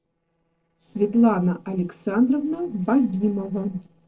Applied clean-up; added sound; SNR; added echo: neural separator model SepFormer DNS4.